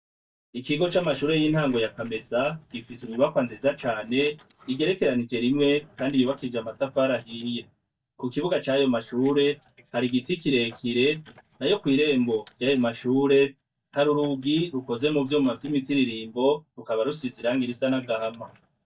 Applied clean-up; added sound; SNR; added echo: neural mask model DeepFilterNet 3.